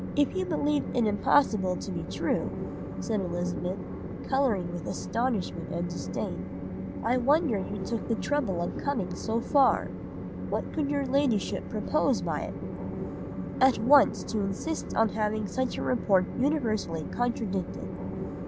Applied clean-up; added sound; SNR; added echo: none; Train; 6 dB; none.